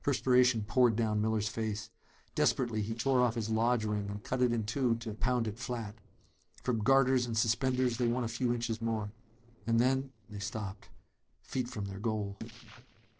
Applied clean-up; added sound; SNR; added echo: neural separator model SepFormer DNS4.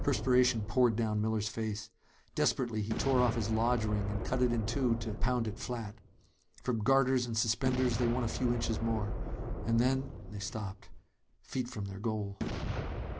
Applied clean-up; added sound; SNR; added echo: none; Boom; 6 dB; none.